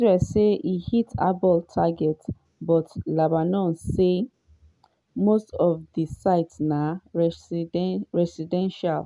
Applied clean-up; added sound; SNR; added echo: none; none; none; none.